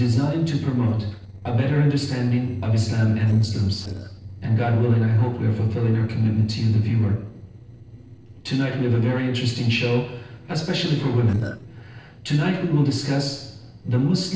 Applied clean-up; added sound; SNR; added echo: neural separator model SepFormer DNS4.